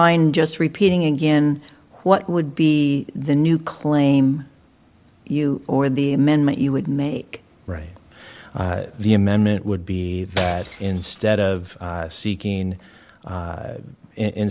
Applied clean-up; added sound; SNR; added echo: none; Shatter / Crushing; 16 dB; none.